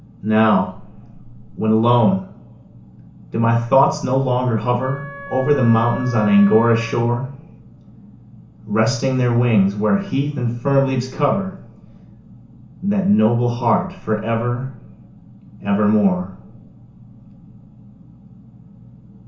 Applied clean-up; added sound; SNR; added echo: none; Wind instrument, woodwind instrument; 14 dB; reverberation time 0.7 s.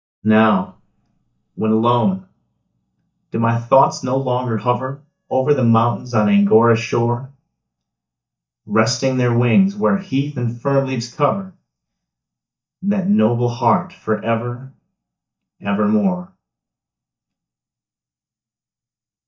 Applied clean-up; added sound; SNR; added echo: neural mask model DeepFilterNet 3.